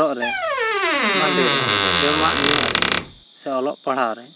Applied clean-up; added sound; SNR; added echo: none; Squeak; -5 dB; none.